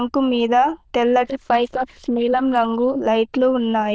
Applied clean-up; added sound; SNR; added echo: neural diffusion model UNIVERSE++.